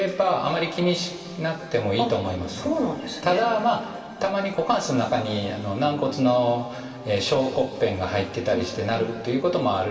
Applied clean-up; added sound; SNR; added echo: none; none; none; reverberation time 2.4 s.